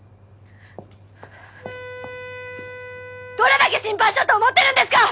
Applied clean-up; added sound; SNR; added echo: none; Wind instrument, woodwind instrument; 16 dB; none.